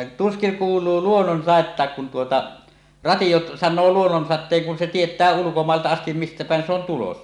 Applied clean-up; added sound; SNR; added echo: none; none; none; none.